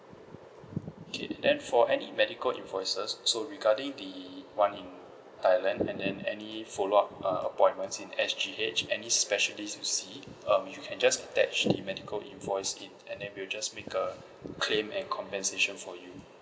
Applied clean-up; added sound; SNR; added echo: none; none; none; none.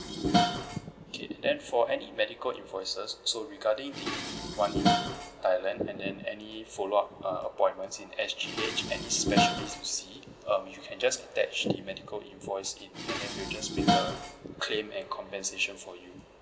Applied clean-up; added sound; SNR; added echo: none; Dishes, pots, and pans; 2 dB; none.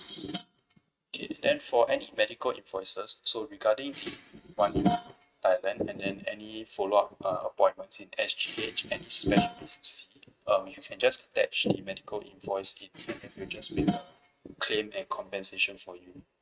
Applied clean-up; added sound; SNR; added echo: neural mask model RNNoise.